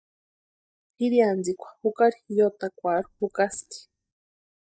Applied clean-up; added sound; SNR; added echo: neural mask model DeepFilterNet 3.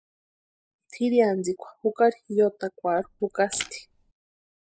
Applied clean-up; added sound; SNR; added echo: neural mask model Resemble Enhance denoiser.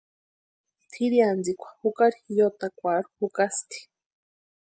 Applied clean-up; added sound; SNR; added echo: none; none; none; none.